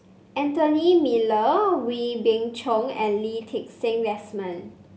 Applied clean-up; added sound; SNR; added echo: none; none; none; none.